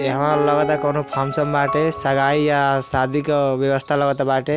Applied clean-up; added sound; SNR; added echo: none; Piano; 11 dB; none.